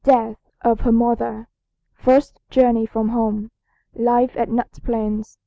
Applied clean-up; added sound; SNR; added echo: none; none; none; none.